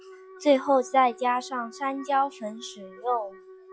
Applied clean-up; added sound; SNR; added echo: classical method log-MMSE.